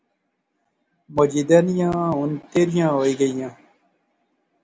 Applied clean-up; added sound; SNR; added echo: none; none; none; none.